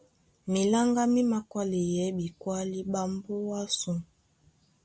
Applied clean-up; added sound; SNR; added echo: none; none; none; none.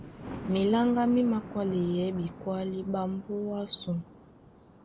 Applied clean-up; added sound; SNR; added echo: none; Thunder; 14 dB; none.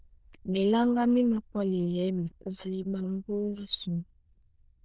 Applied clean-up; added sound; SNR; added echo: neural diffusion model UNIVERSE++.